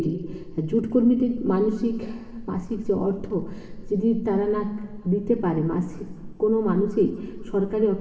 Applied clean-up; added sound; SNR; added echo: none; none; none; reverberation time 1.9 s.